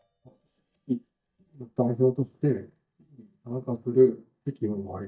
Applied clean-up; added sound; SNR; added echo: neural mask model DeepFilterNet 3.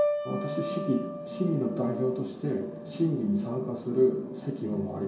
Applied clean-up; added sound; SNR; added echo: none; Piano; 7 dB; reverberation time 0.7 s.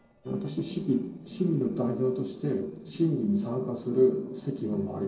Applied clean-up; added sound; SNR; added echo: neural separator model SepFormer DNS4.